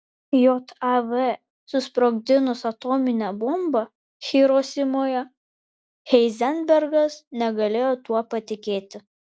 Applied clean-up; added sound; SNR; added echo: none; none; none; none.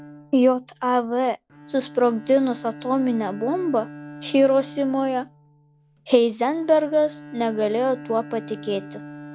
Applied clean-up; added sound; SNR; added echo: none; Bowed string instrument; 17 dB; none.